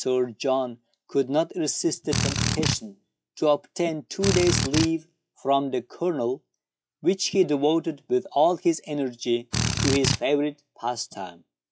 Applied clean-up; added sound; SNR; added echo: classical method log-MMSE.